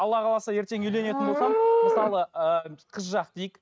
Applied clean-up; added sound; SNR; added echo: neural mask model RNNoise.